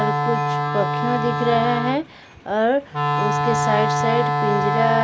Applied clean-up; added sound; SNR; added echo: none; Wind instrument, woodwind instrument; -1 dB; none.